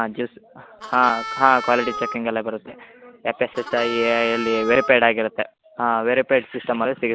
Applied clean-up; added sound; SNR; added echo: none; Harmonica; 9 dB; none.